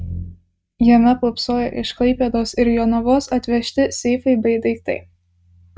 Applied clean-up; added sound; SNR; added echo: neural mask model RNNoise.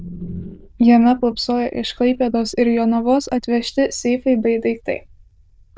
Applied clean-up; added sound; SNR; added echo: neural diffusion model UNIVERSE++.